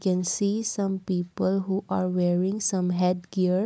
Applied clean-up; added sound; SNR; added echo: neural mask model Resemble Enhance denoiser.